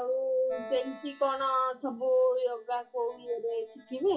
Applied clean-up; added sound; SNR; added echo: classical method WPE with log-MMSE.